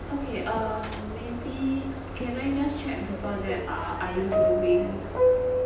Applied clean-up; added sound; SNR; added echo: none; Subway, metro, underground; -1 dB; reverberation time 0.9 s.